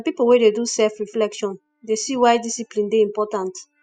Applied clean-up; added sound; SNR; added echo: classical method spectral subtraction.